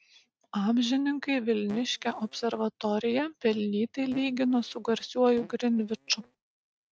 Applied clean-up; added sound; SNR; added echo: neural mask model RNNoise.